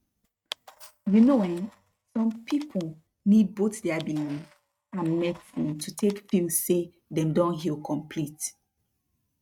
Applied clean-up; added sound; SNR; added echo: neural mask model RNNoise.